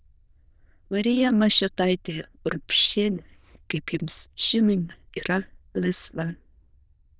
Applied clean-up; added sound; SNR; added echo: neural diffusion model UNIVERSE++.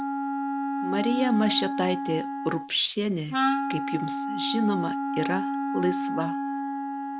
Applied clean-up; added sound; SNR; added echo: none; Wind instrument, woodwind instrument; 0 dB; none.